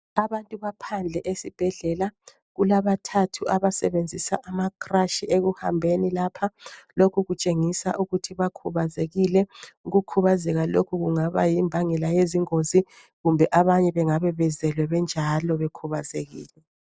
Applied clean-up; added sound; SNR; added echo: none; none; none; none.